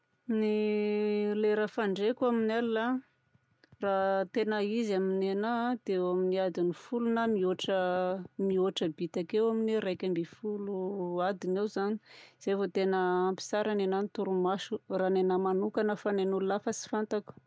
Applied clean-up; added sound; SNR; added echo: none; none; none; none.